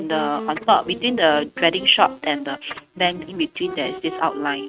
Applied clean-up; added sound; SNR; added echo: neural mask model RNNoise.